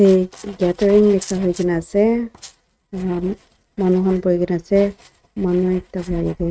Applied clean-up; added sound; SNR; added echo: neural mask model RNNoise.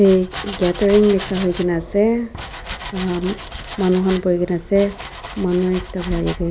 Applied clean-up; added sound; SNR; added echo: none; Domestic sounds, home sounds; 10 dB; none.